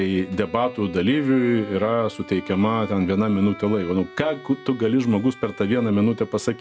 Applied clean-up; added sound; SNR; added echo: none; Bowed string instrument; 18 dB; none.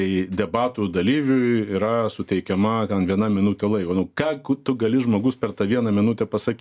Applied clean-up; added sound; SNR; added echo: none; none; none; none.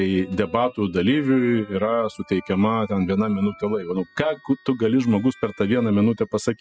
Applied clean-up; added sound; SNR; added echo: classical method spectral subtraction.